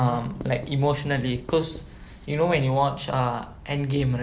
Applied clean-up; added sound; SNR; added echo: none; Writing; 18 dB; none.